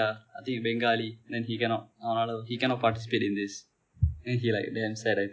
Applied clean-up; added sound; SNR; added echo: none; none; none; none.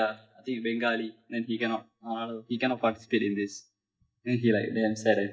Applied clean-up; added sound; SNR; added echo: neural mask model DeepFilterNet 3.